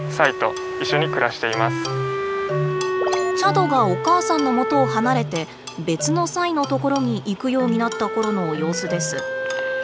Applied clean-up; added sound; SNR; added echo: none; none; none; none.